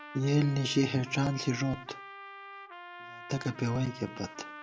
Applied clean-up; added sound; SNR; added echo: none; Trumpet; 15 dB; none.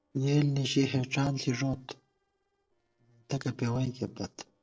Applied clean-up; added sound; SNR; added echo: neural separator model SepFormer DNS4.